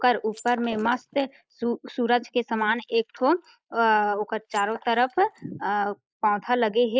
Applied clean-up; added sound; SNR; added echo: neural mask model Resemble Enhance denoiser.